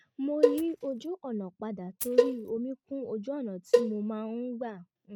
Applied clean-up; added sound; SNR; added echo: neural mask model RNNoise.